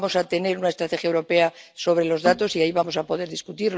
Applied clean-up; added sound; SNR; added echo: none; none; none; none.